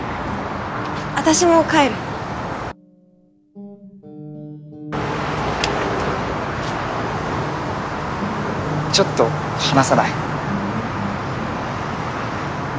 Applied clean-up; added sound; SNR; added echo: none; Guitar; 11 dB; none.